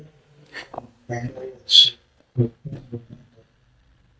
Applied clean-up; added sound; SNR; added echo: neural mask model DeepFilterNet 3.